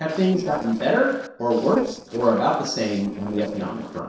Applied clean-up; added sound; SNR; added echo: neural separator model SepFormer DNS4.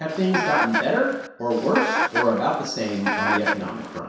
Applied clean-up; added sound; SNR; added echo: none; Chicken, rooster; 2 dB; reverberation time 0.7 s.